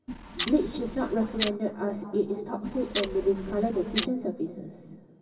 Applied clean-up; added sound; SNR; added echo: none; Clock; 9 dB; reverberation time 2.4 s.